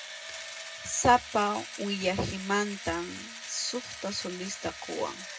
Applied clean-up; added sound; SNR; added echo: none; Engine / Drill; 11 dB; reverberation time 0.2 s.